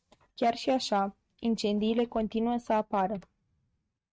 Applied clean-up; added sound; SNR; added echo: neural mask model RNNoise.